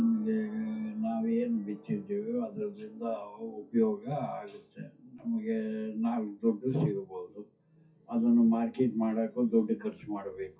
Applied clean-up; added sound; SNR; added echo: classical method WPE with log-MMSE.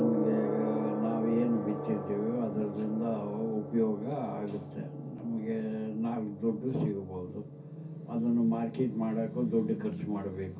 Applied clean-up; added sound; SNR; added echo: none; Gong; 7 dB; reverberation time 0.3 s.